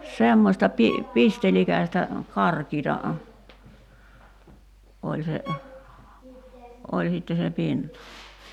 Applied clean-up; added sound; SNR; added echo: none; Bowed string instrument; 18 dB; none.